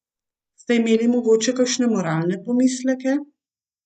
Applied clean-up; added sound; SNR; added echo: neural mask model DeepFilterNet 3.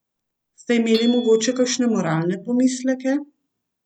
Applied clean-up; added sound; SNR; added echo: none; Hammer / Chink, clink; 19 dB; none.